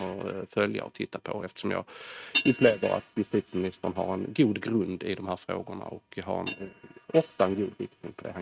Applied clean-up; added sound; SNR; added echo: neural mask model RNNoise.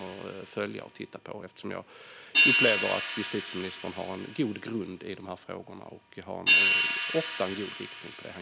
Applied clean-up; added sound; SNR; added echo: none; Hi-hat; -5 dB; none.